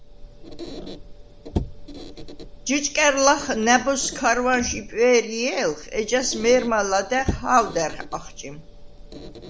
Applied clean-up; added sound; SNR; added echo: none; Squeak; 12 dB; none.